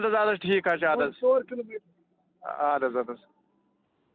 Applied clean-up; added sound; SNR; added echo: none; none; none; none.